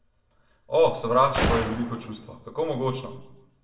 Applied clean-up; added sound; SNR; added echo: none; Gunshot, gunfire; 5 dB; reverberation time 0.6 s.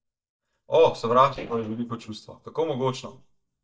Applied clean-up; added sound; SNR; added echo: neural mask model DeepFilterNet 3.